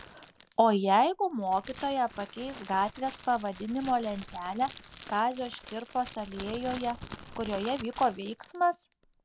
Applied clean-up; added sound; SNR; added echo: none; Crackle; 14 dB; none.